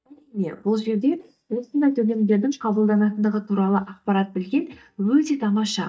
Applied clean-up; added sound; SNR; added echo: neural mask model DeepFilterNet 3.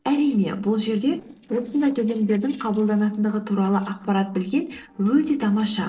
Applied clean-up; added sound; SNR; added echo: neural separator model SepFormer DNS4.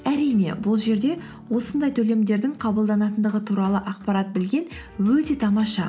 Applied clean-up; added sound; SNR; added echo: none; none; none; none.